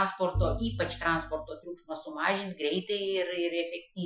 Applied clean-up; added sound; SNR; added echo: classical method Wiener filter.